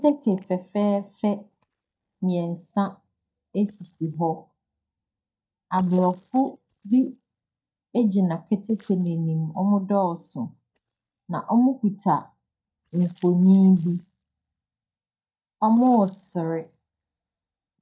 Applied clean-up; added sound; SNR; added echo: neural mask model DeepFilterNet 3.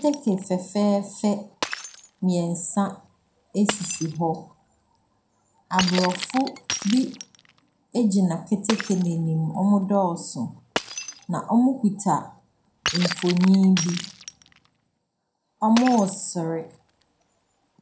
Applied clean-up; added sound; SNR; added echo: none; Shatter; 11 dB; reverberation time 0.2 s.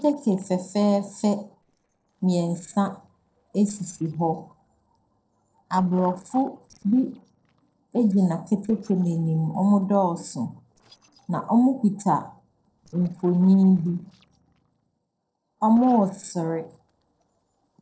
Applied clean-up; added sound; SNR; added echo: neural separator model SepFormer DNS4.